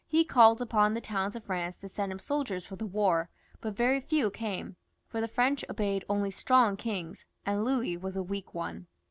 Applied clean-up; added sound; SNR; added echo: none; none; none; none.